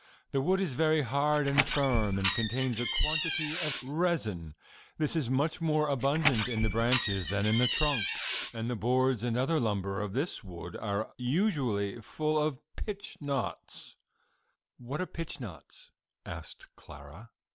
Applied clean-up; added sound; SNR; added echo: none; Door; 2 dB; none.